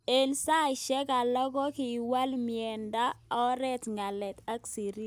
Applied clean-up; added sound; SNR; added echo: none; none; none; none.